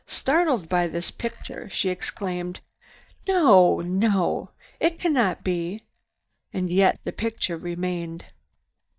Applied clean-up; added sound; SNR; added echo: neural mask model DeepFilterNet 3.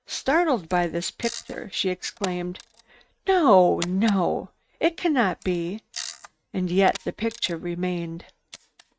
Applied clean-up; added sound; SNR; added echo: neural mask model RNNoise.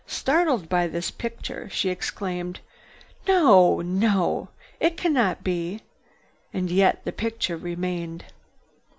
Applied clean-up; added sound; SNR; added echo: none; none; none; none.